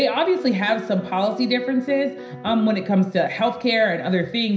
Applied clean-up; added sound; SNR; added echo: none; Piano; 16 dB; reverberation time 0.5 s.